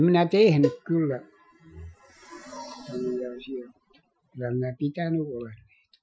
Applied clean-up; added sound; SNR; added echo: classical method Wiener filter.